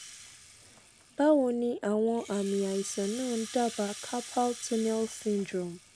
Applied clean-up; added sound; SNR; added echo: none; Rattle (instrument); 15 dB; none.